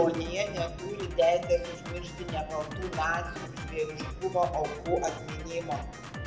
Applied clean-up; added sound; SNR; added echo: none; Drum kit; 9 dB; reverberation time 0.7 s.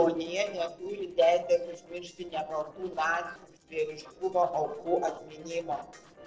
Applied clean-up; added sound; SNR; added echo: neural separator model SepFormer DNS4.